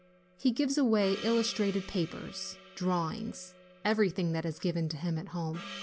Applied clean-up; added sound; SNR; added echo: none; Gong; 17 dB; none.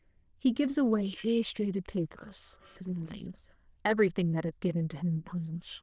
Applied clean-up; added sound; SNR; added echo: neural diffusion model UNIVERSE++.